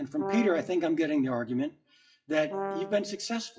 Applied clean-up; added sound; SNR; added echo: classical method WPE with log-MMSE.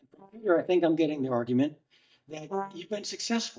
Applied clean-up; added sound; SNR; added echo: neural mask model DeepFilterNet 3.